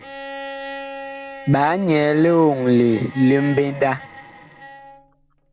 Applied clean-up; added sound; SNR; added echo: none; Bowed string instrument; 16 dB; none.